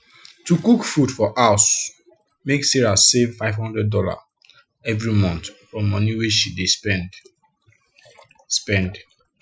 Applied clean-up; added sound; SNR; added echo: classical method Wiener filter.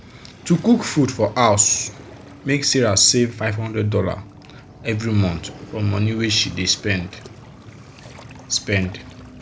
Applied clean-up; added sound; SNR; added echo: none; Waves, surf; 19 dB; none.